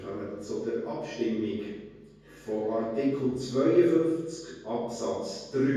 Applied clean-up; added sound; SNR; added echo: none; none; none; reverberation time 1.3 s.